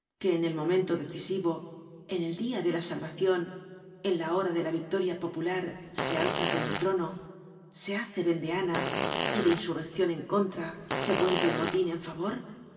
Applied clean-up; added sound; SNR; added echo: none; Fart; 1 dB; reverberation time 2.2 s.